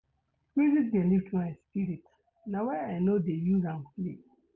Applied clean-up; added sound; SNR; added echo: none; none; none; none.